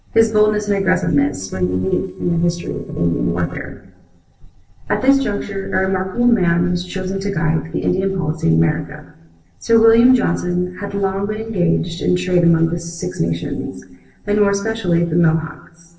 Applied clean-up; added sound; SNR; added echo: neural separator model SepFormer DNS4.